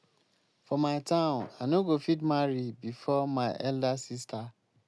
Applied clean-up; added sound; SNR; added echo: none; none; none; none.